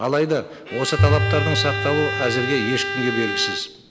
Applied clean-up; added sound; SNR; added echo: none; Bowed string instrument + Bowed string instrument; 0 dB; none.